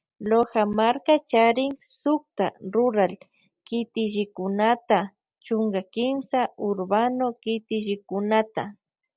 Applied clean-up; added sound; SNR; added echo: none; none; none; none.